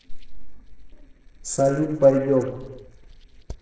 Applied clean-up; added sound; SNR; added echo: neural separator model SepFormer DNS4.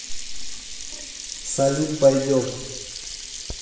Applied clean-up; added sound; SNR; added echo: none; Sink (filling or washing); 11 dB; reverberation time 1.1 s.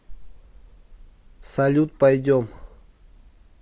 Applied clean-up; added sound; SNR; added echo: none; none; none; none.